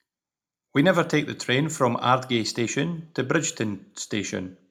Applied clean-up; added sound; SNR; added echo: none; none; none; reverberation time 0.3 s.